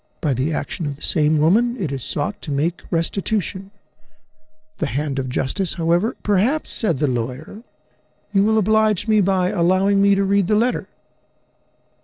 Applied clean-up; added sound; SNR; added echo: neural separator model SepFormer DNS4.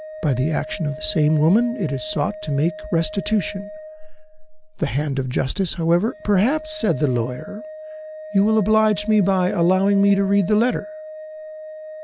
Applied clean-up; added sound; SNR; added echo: none; Organ; 14 dB; none.